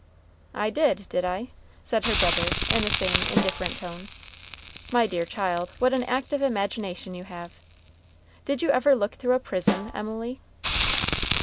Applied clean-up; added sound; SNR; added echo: none; Crackle + Snare drum; 3 dB; none.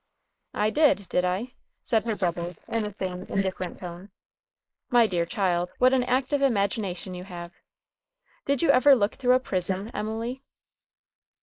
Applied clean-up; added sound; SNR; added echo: neural mask model Resemble Enhance denoiser.